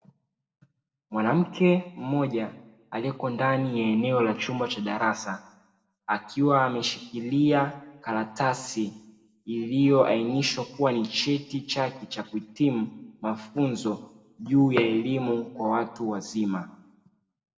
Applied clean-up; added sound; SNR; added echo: none; none; none; reverberation time 0.8 s.